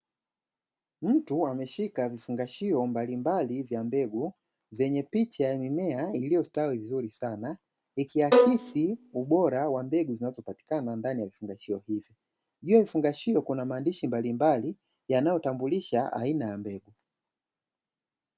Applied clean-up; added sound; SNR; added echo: none; Bowed string instrument; -2 dB; none.